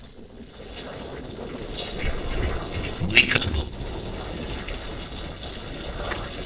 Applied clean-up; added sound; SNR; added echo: neural separator model SepFormer DNS4.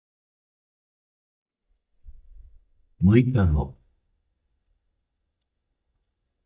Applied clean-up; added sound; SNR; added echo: neural mask model DeepFilterNet 3.